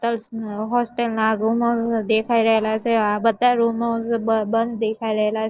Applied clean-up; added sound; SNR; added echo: neural separator model SepFormer DNS4.